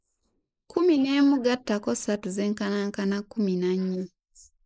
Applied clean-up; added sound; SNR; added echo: neural mask model Resemble Enhance denoiser.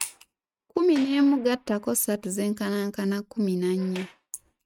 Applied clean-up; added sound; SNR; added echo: neural mask model RNNoise.